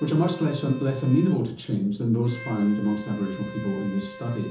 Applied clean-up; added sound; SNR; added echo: none; Bowed string instrument; 17 dB; reverberation time 0.6 s.